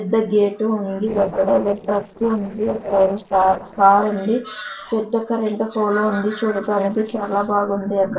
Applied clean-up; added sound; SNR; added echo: neural separator model SepFormer DNS4.